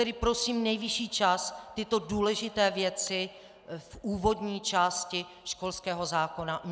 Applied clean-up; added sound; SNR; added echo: none; none; none; none.